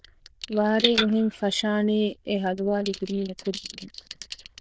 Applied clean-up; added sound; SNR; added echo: neural diffusion model UNIVERSE++.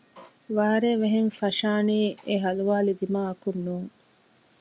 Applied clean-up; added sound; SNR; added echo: none; none; none; none.